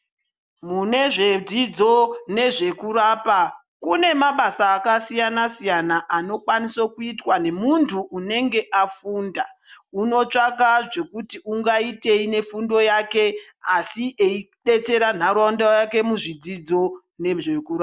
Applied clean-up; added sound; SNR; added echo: none; none; none; none.